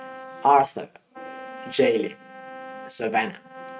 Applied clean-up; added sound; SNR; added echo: neural mask model RNNoise.